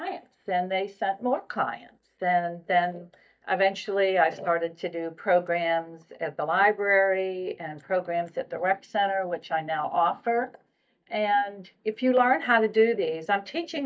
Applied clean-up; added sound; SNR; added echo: neural mask model DeepFilterNet 3.